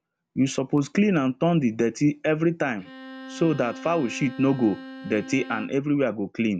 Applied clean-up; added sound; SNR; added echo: none; Bowed string instrument; 16 dB; none.